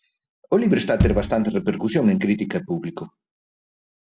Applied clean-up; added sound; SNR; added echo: none; Bass drum; 4 dB; none.